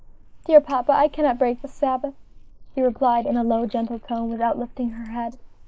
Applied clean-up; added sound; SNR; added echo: neural mask model Resemble Enhance denoiser.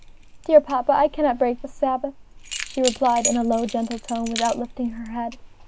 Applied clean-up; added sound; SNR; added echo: none; Keys jangling; 12 dB; none.